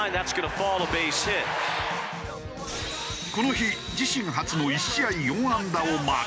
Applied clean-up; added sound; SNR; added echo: none; none; none; none.